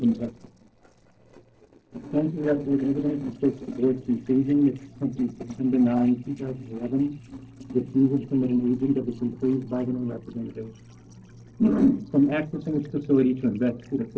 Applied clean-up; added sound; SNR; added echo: neural separator model SepFormer DNS4.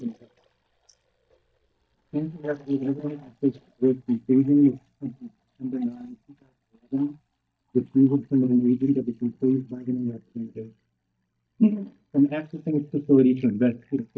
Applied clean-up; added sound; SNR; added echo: neural mask model DeepFilterNet 3.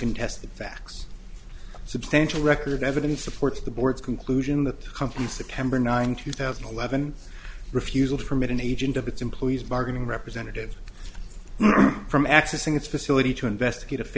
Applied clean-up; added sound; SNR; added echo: none; none; none; none.